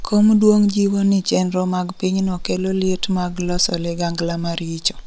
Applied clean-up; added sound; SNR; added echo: none; Ocean; 12 dB; none.